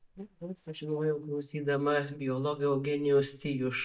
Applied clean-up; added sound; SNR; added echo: neural mask model DeepFilterNet 3.